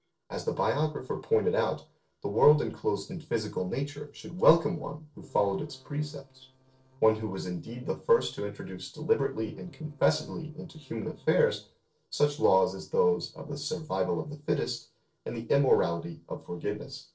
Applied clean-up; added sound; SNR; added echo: neural separator model SepFormer DNS4.